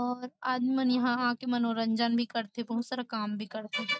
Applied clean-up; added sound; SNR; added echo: none; none; none; none.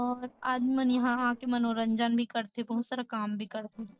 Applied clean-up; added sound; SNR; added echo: neural separator model SepFormer DNS4.